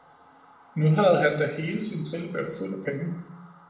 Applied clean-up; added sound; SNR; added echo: none; none; none; reverberation time 0.8 s.